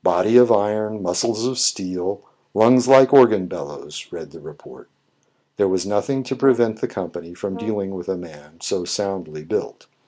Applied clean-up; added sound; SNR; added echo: none; Brass instrument; 20 dB; none.